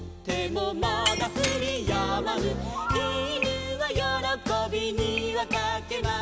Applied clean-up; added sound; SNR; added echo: none; Shatter; 7 dB; none.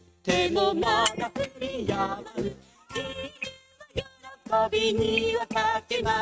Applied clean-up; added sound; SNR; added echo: neural mask model RNNoise.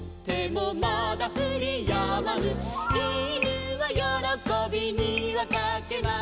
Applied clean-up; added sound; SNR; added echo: none; none; none; none.